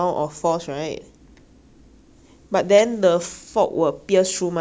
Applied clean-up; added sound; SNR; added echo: none; none; none; none.